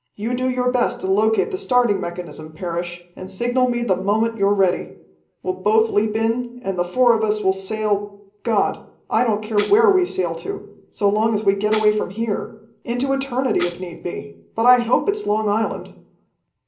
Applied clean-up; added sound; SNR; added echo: none; Tambourine; 1 dB; reverberation time 0.5 s.